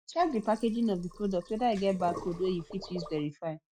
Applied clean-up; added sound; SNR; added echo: none; Sink (filling or washing); 15 dB; none.